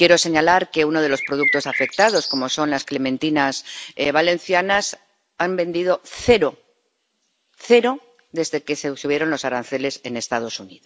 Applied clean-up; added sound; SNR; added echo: none; Bird; 4 dB; none.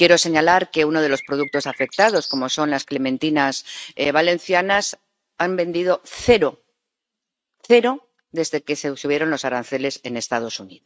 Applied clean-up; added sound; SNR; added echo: neural mask model RNNoise.